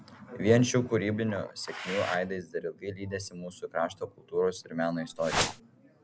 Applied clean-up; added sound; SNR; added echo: none; Whoosh, swoosh, swish; 0 dB; none.